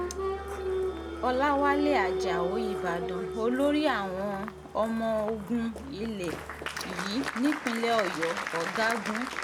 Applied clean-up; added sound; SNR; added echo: none; Applause; 4 dB; none.